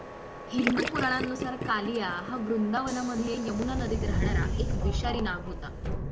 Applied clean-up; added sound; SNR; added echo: none; Gurgling / Liquid + Subway, metro, underground; 0 dB; none.